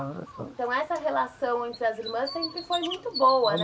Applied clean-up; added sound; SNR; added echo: none; Bird; 12 dB; none.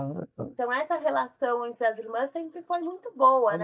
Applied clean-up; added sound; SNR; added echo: neural mask model DeepFilterNet 3.